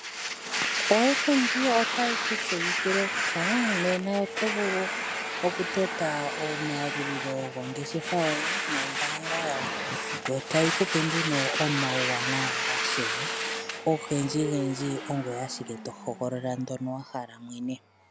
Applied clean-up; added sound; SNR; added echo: none; Domestic sounds, home sounds; 1 dB; none.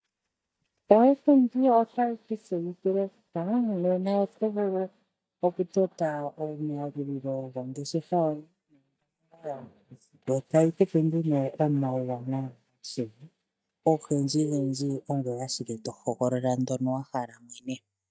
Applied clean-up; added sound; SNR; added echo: neural mask model DeepFilterNet 3.